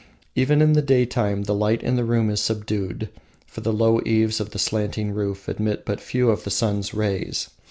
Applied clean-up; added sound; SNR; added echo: none; none; none; none.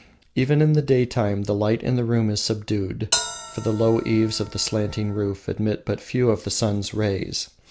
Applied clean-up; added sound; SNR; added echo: none; Bell; 9 dB; none.